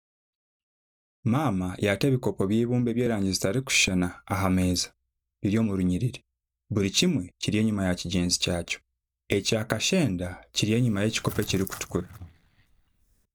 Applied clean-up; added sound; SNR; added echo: neural mask model DeepFilterNet 3.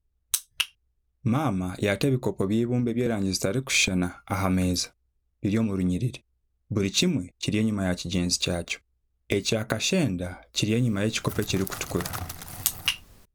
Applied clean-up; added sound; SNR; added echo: none; Crackle; 12 dB; none.